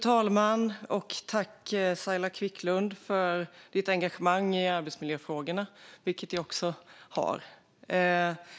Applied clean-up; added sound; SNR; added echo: none; none; none; none.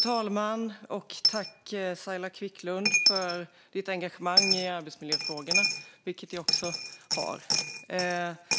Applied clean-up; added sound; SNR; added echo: none; Coin (dropping); -3 dB; none.